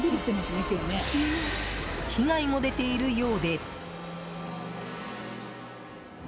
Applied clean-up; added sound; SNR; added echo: none; none; none; none.